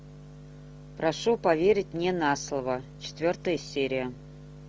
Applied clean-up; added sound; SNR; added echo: none; none; none; none.